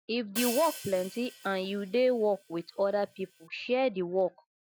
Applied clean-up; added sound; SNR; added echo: none; Hi-hat; 13 dB; none.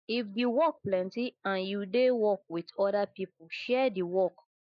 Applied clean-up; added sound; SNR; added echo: neural mask model Resemble Enhance denoiser.